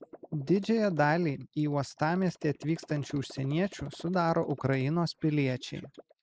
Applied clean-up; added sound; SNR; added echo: neural mask model Resemble Enhance denoiser.